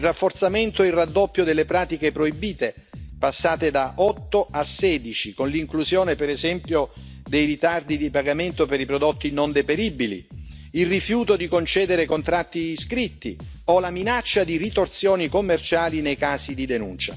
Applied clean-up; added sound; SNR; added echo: none; Bass guitar; 17 dB; none.